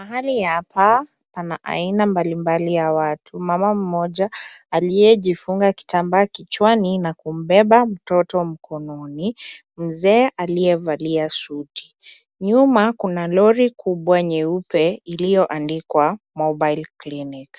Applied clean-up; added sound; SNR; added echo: none; none; none; none.